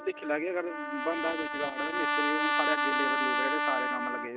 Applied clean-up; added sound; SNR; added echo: neural mask model RNNoise.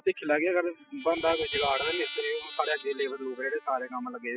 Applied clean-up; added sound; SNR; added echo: classical method spectral subtraction.